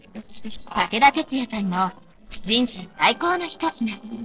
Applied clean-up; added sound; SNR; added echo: neural separator model SepFormer DNS4.